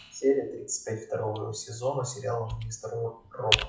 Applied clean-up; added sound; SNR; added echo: classical method WPE with log-MMSE.